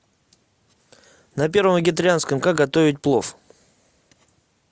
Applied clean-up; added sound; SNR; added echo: none; none; none; none.